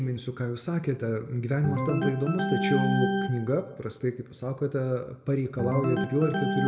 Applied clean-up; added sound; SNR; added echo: none; Organ; 3 dB; reverberation time 1.6 s.